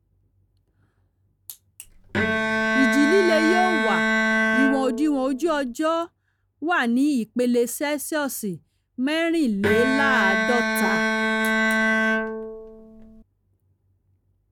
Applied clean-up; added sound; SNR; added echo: none; Bowed string instrument; -2 dB; none.